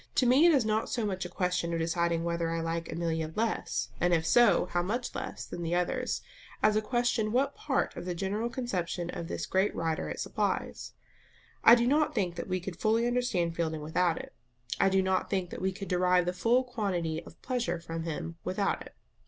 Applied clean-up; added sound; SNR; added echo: none; none; none; none.